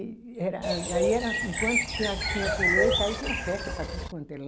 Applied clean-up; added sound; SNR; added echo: none; Bird; -3 dB; none.